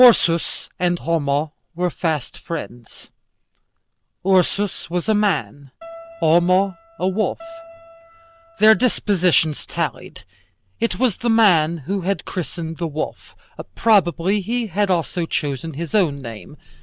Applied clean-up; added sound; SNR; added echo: none; Keyboard (musical); 19 dB; none.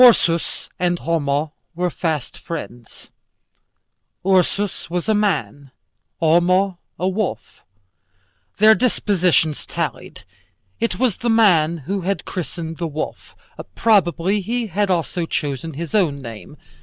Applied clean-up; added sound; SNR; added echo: none; none; none; none.